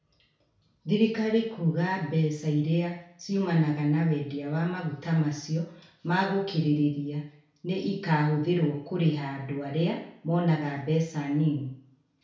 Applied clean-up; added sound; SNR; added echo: none; none; none; reverberation time 0.6 s.